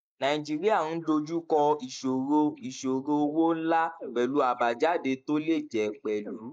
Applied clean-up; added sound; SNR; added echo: neural mask model Resemble Enhance denoiser.